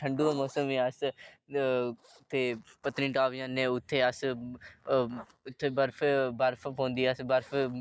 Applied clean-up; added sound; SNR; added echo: neural mask model DeepFilterNet 3.